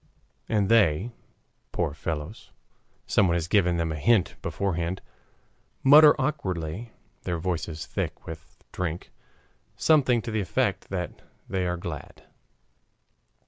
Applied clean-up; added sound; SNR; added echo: none; none; none; none.